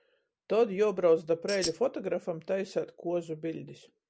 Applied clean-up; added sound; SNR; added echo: none; Tambourine; 6 dB; none.